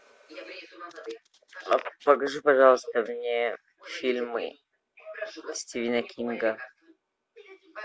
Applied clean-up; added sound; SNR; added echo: none; none; none; none.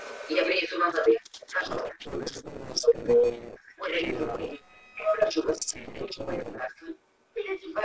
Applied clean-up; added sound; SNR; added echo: neural separator model SepFormer DNS4.